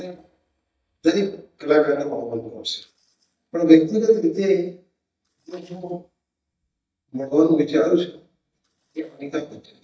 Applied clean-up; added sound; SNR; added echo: neural mask model DeepFilterNet 3.